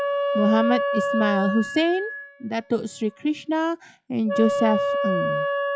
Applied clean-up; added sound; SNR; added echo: classical method log-MMSE.